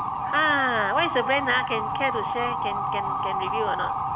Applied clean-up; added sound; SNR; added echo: none; Motor vehicle (road) / Siren; 0 dB; none.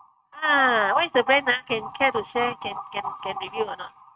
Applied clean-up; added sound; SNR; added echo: neural mask model RNNoise.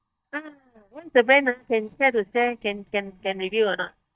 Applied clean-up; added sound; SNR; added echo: neural mask model DeepFilterNet 3.